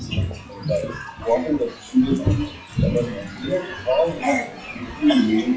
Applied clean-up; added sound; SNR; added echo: classical method WPE with log-MMSE.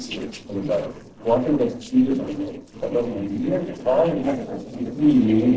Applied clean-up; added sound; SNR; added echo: neural separator model SepFormer DNS4.